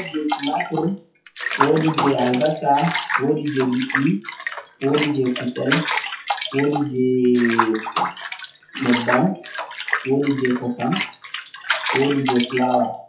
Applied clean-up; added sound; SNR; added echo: classical method WPE with log-MMSE.